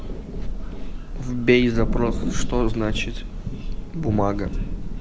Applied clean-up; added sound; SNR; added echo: none; Thunder / Rain; 0 dB; none.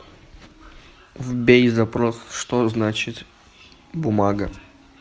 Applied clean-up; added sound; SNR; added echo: none; none; none; none.